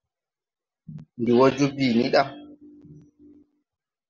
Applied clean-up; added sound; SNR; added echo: none; none; none; none.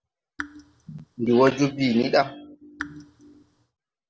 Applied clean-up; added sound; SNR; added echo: none; Raindrop / Drip; 16 dB; none.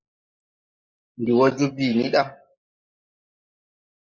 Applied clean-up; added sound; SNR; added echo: neural mask model Resemble Enhance denoiser.